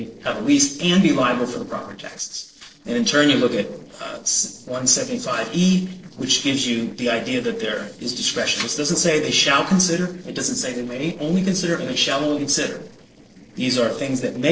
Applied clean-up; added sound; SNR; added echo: neural separator model SepFormer DNS4.